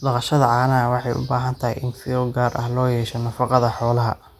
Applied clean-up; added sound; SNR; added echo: none; none; none; none.